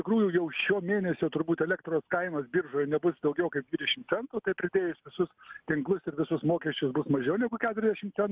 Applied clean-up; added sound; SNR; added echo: none; none; none; none.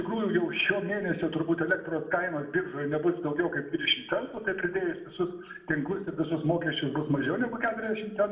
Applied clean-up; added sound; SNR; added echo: none; none; none; reverberation time 0.8 s.